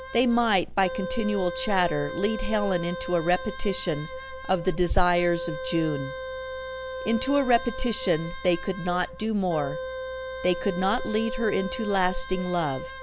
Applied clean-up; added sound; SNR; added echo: none; Wind instrument, woodwind instrument; 10 dB; none.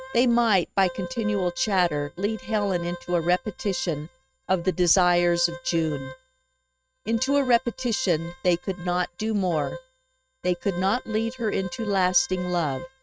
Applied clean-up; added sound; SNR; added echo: neural mask model RNNoise.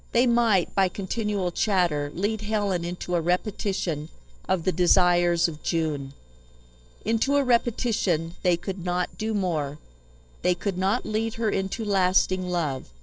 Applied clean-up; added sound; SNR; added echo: neural separator model SepFormer DNS4.